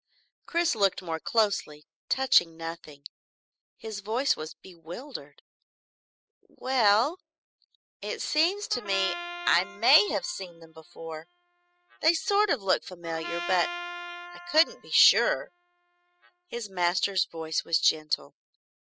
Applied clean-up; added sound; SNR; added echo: classical method spectral subtraction.